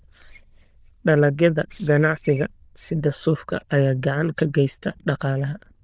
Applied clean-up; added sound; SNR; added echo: neural diffusion model UNIVERSE++.